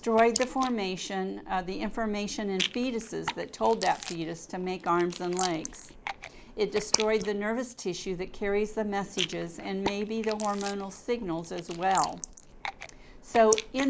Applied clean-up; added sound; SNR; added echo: neural mask model Resemble Enhance denoiser.